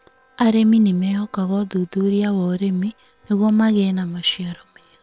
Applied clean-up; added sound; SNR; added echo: neural separator model SepFormer WHAM!.